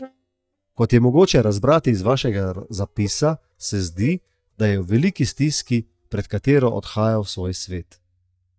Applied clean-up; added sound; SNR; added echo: neural mask model DeepFilterNet 3.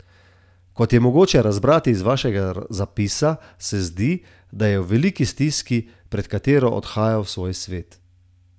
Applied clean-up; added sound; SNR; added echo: none; none; none; none.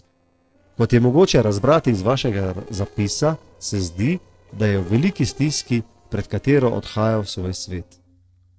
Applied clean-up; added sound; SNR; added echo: neural separator model SepFormer DNS4.